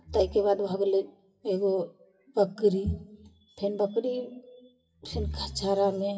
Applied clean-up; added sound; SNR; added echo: classical method WPE with log-MMSE.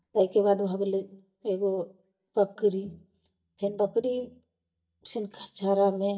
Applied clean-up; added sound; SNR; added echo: neural mask model DeepFilterNet 3.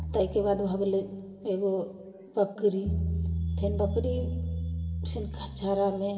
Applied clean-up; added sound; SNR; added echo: none; Bass guitar; 3 dB; reverberation time 1.6 s.